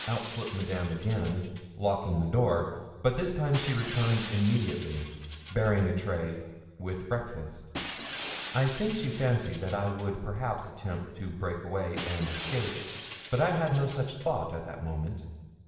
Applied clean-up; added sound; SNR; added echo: none; Shatter; 10 dB; reverberation time 1.2 s.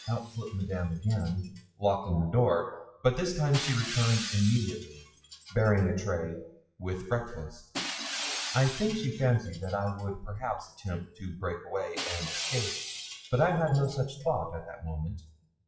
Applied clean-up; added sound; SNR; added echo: classical method WPE with log-MMSE.